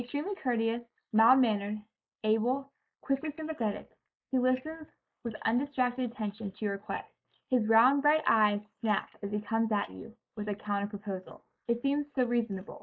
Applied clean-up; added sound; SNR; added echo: neural mask model Resemble Enhance denoiser.